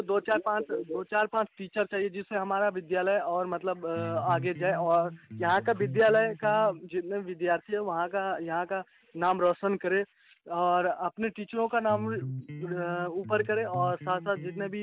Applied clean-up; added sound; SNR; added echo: none; Electric guitar; 10 dB; none.